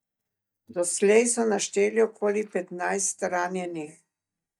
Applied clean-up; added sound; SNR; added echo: neural mask model DeepFilterNet 3.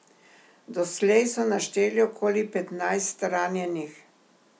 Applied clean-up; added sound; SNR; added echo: none; none; none; none.